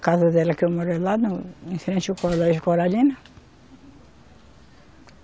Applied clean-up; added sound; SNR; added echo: none; Slam; 19 dB; none.